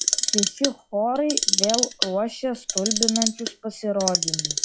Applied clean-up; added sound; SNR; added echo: classical method log-MMSE.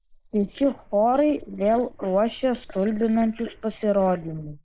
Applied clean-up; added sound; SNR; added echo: neural mask model Resemble Enhance denoiser.